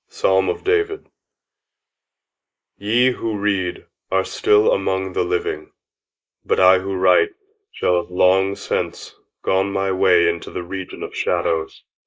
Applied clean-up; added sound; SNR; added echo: neural mask model Resemble Enhance denoiser.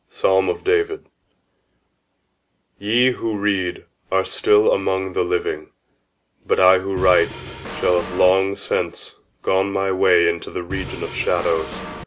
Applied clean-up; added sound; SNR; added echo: none; Drum kit; 10 dB; none.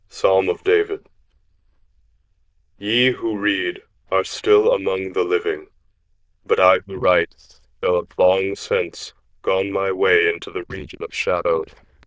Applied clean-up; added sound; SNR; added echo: neural diffusion model UNIVERSE++.